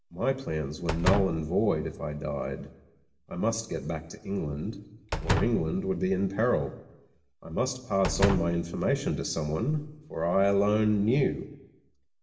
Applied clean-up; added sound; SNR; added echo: none; Slam; 5 dB; reverberation time 0.8 s.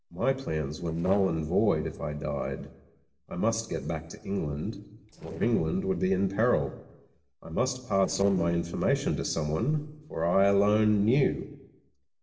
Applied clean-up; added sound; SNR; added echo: neural separator model SepFormer DNS4.